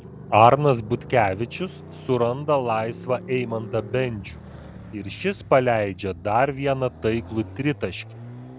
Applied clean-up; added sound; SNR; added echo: none; Motorcycle; 16 dB; none.